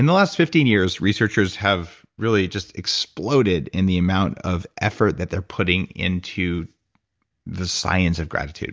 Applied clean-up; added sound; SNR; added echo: none; none; none; none.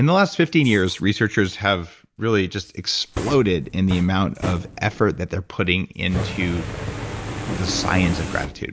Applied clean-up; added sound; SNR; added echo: none; Fire; 10 dB; none.